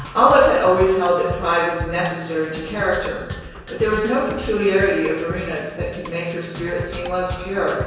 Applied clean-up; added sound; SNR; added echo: none; Percussion; 13 dB; reverberation time 1.0 s.